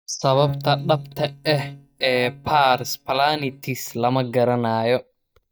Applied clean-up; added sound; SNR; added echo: neural mask model DeepFilterNet 3.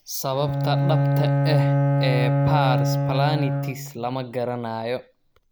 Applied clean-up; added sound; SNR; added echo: none; Bowed string instrument; -5 dB; none.